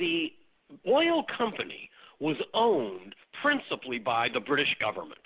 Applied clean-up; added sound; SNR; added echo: none; none; none; none.